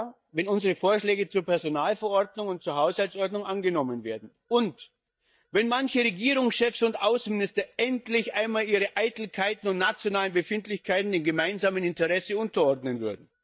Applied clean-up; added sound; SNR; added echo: neural mask model DeepFilterNet 3.